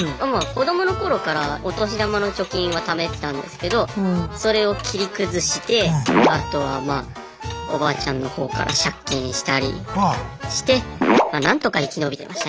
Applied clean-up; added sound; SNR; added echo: none; Dishes, pots, and pans; 18 dB; none.